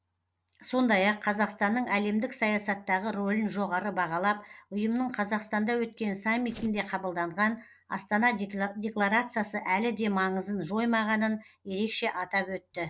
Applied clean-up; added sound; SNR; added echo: neural separator model SepFormer DNS4.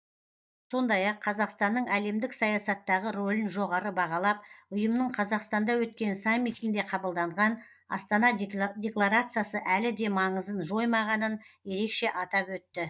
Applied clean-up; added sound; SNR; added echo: neural mask model DeepFilterNet 3.